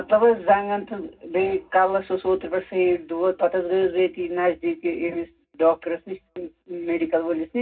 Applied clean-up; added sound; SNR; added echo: none; none; none; reverberation time 0.4 s.